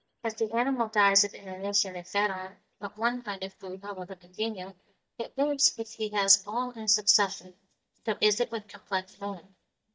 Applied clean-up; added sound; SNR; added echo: neural mask model DeepFilterNet 3.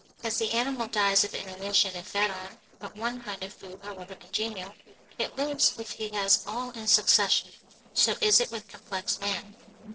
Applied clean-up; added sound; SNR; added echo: neural separator model SepFormer DNS4.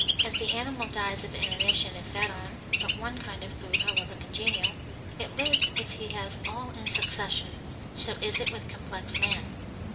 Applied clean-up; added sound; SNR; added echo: none; Bird; -1 dB; reverberation time 2.4 s.